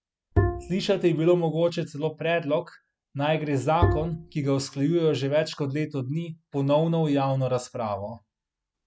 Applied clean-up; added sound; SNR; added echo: none; Bowed string instrument; 0 dB; none.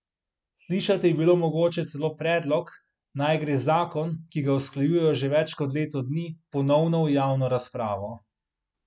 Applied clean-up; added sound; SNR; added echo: none; none; none; none.